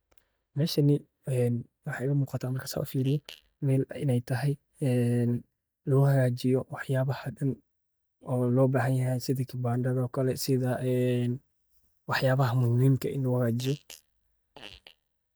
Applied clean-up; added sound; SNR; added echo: neural mask model DeepFilterNet 3.